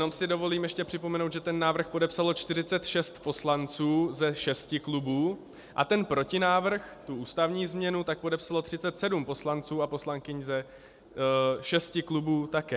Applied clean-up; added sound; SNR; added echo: none; none; none; none.